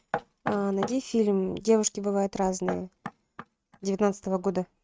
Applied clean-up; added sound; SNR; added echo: neural mask model RNNoise.